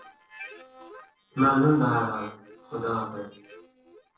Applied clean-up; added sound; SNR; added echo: neural separator model SepFormer DNS4.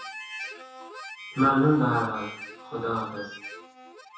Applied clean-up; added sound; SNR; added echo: none; Harmonica; 13 dB; reverberation time 0.7 s.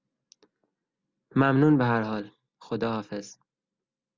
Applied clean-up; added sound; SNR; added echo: none; none; none; none.